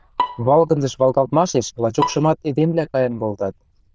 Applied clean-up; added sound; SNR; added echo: neural diffusion model UNIVERSE++.